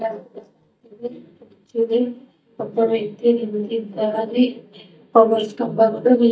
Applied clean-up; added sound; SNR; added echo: neural mask model DeepFilterNet 3.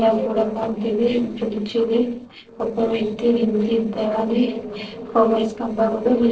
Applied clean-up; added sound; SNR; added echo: neural separator model SepFormer DNS4.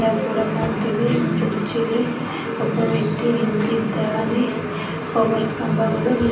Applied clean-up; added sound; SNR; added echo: none; Fireworks; 16 dB; reverberation time 0.6 s.